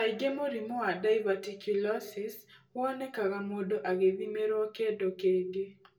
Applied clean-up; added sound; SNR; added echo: none; none; none; reverberation time 0.2 s.